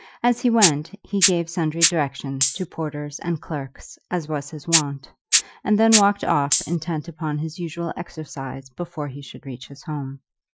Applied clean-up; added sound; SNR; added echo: classical method Wiener filter.